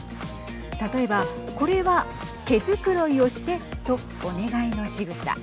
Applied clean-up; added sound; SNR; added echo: none; Plucked string instrument; 13 dB; none.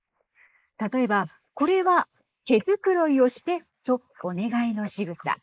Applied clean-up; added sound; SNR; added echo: neural mask model Resemble Enhance denoiser.